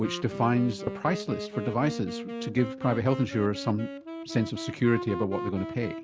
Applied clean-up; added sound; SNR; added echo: none; Wind instrument, woodwind instrument; 8 dB; none.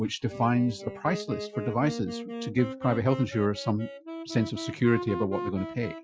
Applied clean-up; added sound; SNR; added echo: classical method Wiener filter.